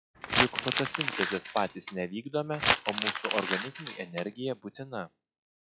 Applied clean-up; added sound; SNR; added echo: classical method log-MMSE.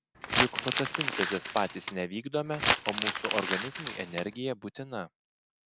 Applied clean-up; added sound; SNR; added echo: none; Crumpling, crinkling; -5 dB; none.